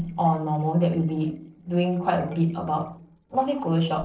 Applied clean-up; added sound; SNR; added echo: neural separator model SepFormer DNS4.